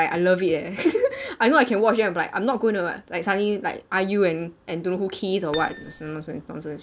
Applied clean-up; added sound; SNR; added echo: none; Acoustic guitar; 11 dB; none.